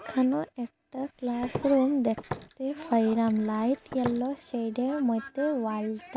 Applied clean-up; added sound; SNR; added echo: none; Walk, footsteps; 13 dB; none.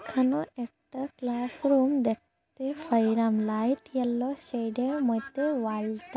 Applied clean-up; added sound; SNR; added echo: none; none; none; none.